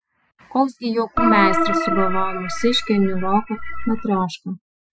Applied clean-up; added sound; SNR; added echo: classical method Wiener filter.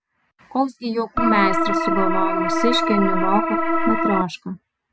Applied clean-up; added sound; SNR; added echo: none; Organ; -4 dB; none.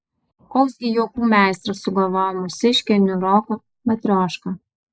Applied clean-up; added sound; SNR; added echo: neural mask model Resemble Enhance denoiser.